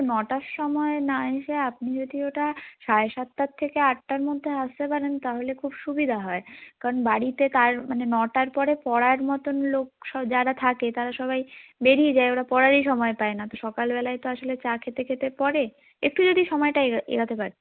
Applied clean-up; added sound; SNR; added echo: none; none; none; none.